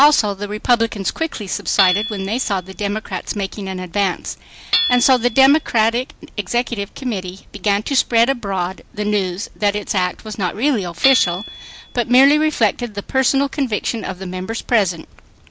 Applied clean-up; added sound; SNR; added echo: none; Hammer / Chink, clink; 8 dB; none.